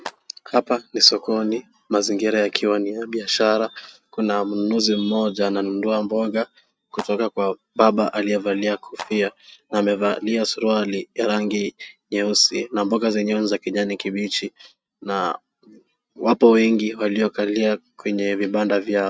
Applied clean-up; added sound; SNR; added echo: neural mask model RNNoise.